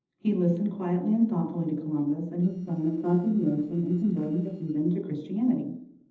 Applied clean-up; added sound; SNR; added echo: neural separator model SepFormer DNS4.